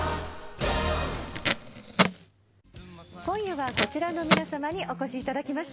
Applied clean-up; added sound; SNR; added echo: none; Packing tape, duct tape; -3 dB; none.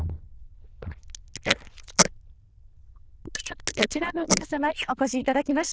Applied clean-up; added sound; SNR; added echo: neural diffusion model UNIVERSE++.